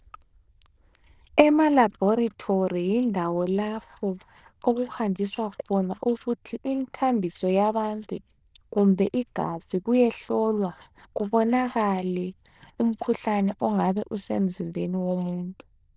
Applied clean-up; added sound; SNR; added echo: neural diffusion model UNIVERSE++.